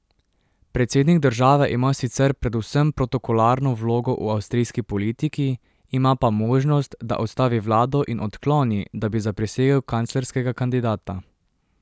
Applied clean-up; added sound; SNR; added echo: none; none; none; none.